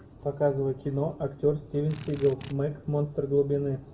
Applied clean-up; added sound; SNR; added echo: none; Drill; 15 dB; reverberation time 0.4 s.